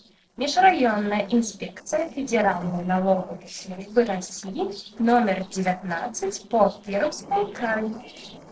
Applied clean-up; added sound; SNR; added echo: neural separator model SepFormer DNS4.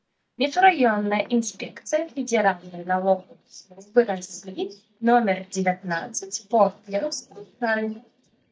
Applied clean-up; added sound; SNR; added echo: neural mask model DeepFilterNet 3.